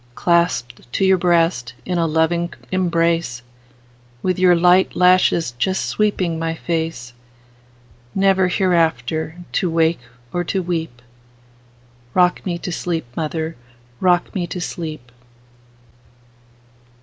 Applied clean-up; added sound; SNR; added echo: none; none; none; none.